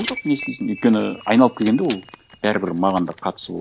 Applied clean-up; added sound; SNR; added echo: none; Writing + Chime; 17 dB; none.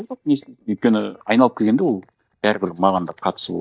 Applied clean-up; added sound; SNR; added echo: neural mask model DeepFilterNet 3.